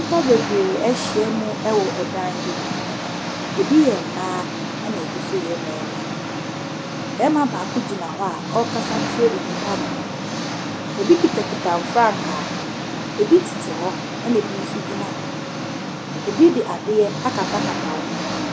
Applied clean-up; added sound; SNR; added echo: none; Engine; 4 dB; none.